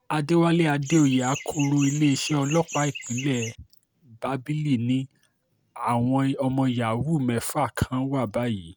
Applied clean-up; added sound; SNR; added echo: none; Chirp, tweet; 12 dB; none.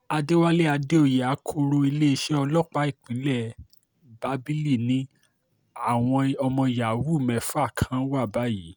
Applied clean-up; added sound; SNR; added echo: none; none; none; none.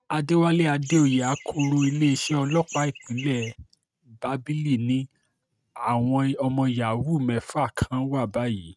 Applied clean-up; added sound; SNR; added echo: neural mask model RNNoise.